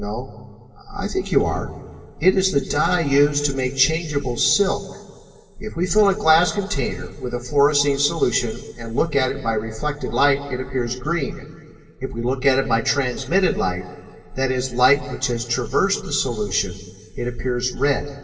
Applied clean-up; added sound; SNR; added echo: none; none; none; reverberation time 2.0 s.